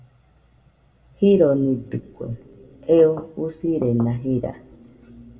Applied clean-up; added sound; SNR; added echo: none; Knock / Wood; 19 dB; reverberation time 2.2 s.